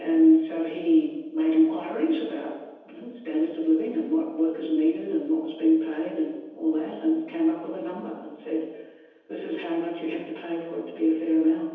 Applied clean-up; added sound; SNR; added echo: none; none; none; reverberation time 1.1 s.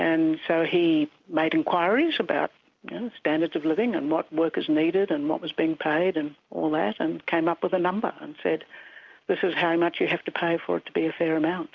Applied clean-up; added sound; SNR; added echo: none; none; none; none.